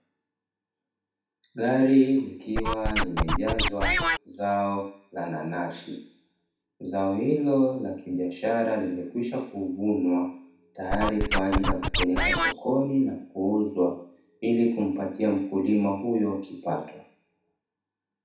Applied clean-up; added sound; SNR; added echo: none; Scratching (performance technique); -2 dB; reverberation time 0.6 s.